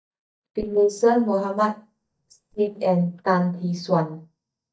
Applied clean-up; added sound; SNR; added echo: neural mask model DeepFilterNet 3.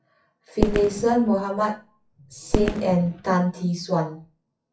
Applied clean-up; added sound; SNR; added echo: classical method WPE with log-MMSE.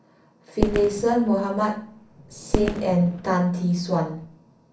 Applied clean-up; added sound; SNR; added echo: none; Fireworks; 7 dB; reverberation time 0.6 s.